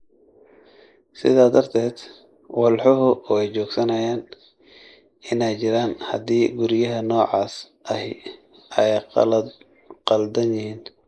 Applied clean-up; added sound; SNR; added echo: neural mask model Resemble Enhance denoiser.